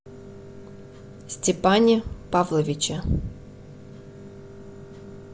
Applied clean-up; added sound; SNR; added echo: none; none; none; none.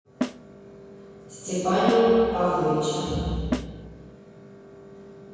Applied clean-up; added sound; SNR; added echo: none; Snare drum; 10 dB; reverberation time 2.2 s.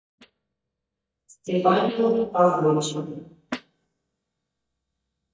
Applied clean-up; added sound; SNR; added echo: neural mask model DeepFilterNet 3.